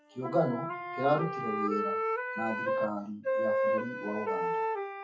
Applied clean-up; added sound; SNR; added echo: classical method WPE with log-MMSE.